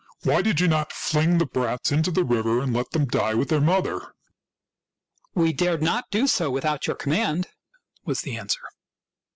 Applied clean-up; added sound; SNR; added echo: none; none; none; none.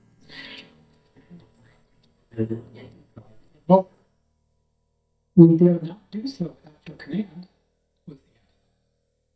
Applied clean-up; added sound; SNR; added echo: neural mask model DeepFilterNet 3.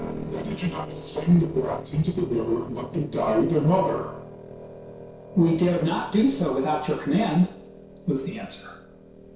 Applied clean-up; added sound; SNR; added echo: neural separator model SepFormer DNS4.